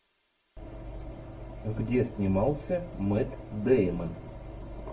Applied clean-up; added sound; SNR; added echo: none; none; none; reverberation time 0.4 s.